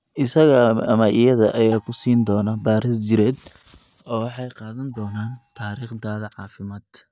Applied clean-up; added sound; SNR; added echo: neural mask model DeepFilterNet 3.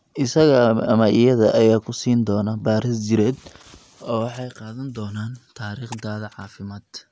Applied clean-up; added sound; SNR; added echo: none; none; none; none.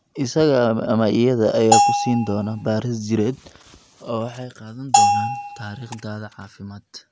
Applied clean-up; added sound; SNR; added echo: none; Bell; -3 dB; none.